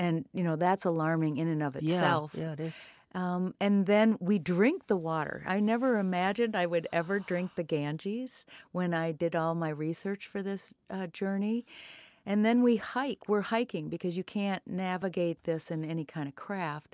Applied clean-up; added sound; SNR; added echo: none; none; none; none.